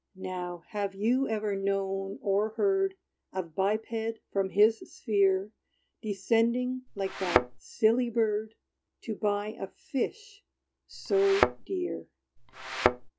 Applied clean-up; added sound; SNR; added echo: none; Thump, thud; 1 dB; none.